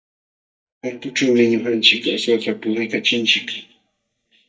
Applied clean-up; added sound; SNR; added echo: neural mask model DeepFilterNet 3.